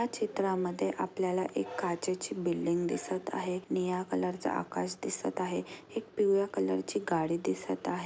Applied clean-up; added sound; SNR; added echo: none; none; none; none.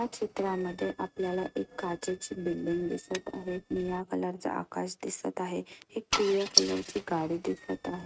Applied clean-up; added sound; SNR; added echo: neural mask model RNNoise.